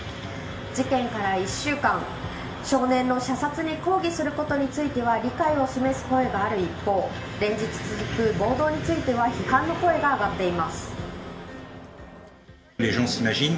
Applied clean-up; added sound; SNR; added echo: none; Crowd; 18 dB; reverberation time 1.7 s.